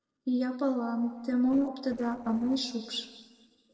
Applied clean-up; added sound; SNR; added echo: neural separator model SepFormer DNS4.